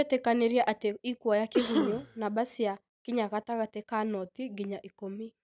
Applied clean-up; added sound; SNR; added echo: none; Cough; 3 dB; none.